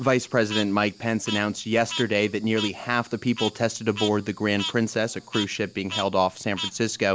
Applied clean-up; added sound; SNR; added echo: none; Frog; 12 dB; none.